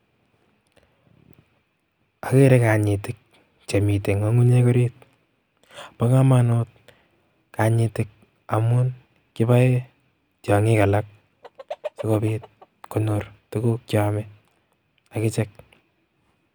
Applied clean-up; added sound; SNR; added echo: none; Chicken, rooster; 17 dB; none.